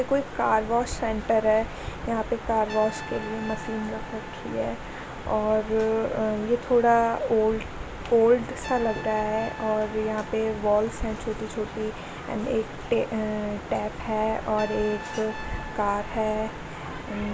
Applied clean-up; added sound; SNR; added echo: none; Trumpet; 19 dB; none.